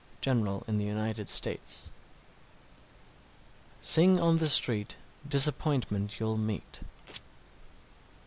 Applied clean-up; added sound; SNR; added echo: neural mask model Resemble Enhance denoiser.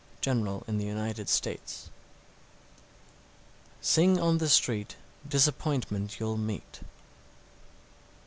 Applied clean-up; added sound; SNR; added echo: none; none; none; none.